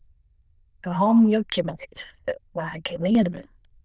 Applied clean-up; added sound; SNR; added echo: neural diffusion model UNIVERSE++.